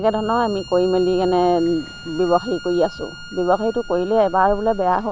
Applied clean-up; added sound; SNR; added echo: none; Accelerating, revving, vroom + Bowed string instrument; 17 dB; none.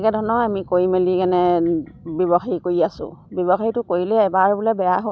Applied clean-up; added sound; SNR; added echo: none; none; none; none.